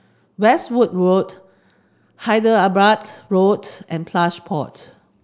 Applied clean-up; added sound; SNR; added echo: none; none; none; none.